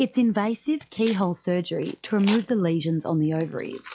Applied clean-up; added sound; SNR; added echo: classical method log-MMSE.